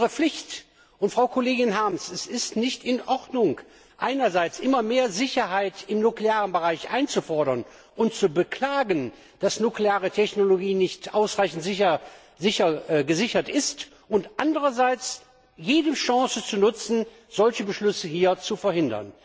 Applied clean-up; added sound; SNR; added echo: none; none; none; none.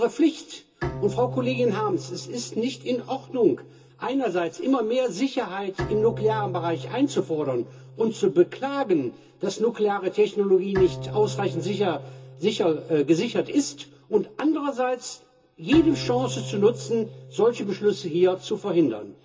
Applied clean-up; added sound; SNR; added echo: none; Bowed string instrument; 13 dB; reverberation time 0.2 s.